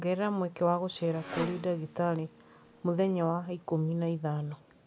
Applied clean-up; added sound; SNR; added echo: none; Motorcycle; 16 dB; none.